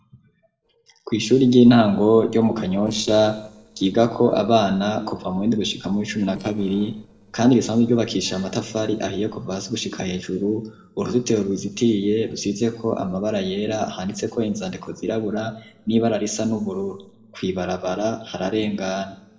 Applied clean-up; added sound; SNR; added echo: neural separator model SepFormer DNS4.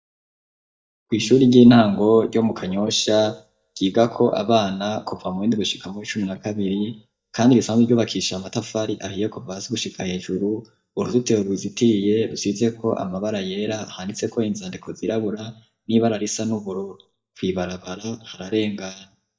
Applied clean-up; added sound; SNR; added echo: neural mask model DeepFilterNet 3.